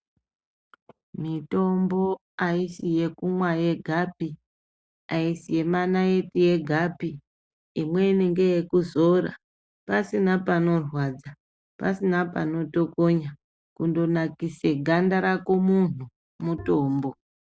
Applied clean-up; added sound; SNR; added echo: none; Bowed string instrument; 19 dB; none.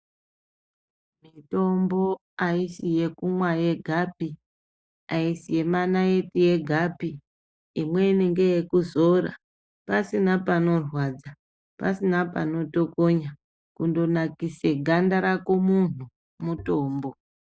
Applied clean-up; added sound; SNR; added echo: neural mask model DeepFilterNet 3.